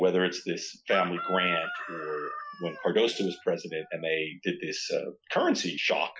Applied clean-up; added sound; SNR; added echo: classical method Wiener filter.